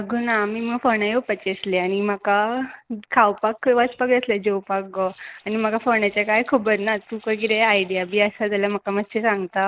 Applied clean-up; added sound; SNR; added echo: neural separator model SepFormer DNS4.